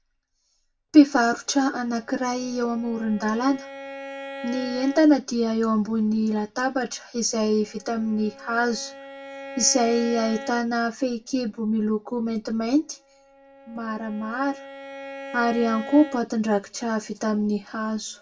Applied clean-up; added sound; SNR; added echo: none; Bowed string instrument; 17 dB; reverberation time 0.2 s.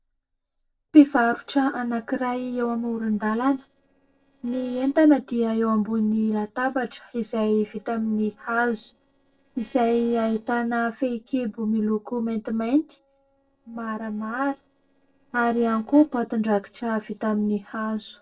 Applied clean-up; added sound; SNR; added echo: neural separator model SepFormer DNS4.